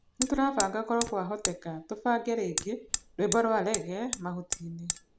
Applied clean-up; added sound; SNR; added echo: none; Hammer; 6 dB; none.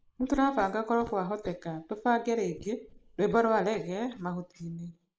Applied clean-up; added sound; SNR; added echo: neural mask model Resemble Enhance denoiser.